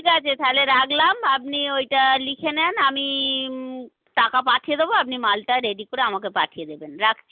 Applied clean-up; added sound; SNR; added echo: none; none; none; none.